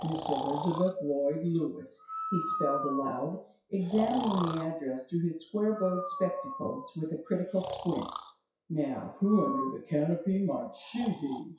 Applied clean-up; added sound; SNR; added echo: classical method WPE with log-MMSE.